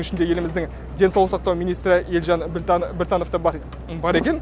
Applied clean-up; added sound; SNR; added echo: none; none; none; none.